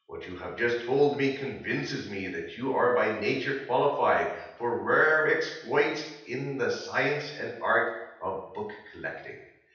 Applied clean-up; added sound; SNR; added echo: none; none; none; reverberation time 0.8 s.